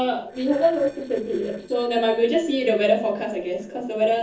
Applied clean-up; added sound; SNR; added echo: neural separator model SepFormer DNS4.